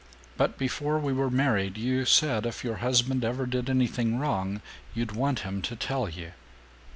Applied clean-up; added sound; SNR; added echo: none; none; none; none.